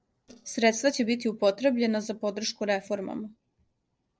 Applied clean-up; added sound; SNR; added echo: neural separator model SepFormer DNS4.